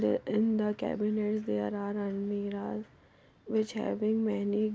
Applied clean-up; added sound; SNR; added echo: none; none; none; none.